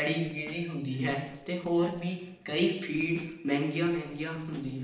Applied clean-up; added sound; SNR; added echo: neural separator model SepFormer DNS4.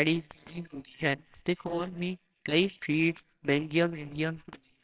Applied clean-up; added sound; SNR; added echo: neural separator model SepFormer WHAMR!.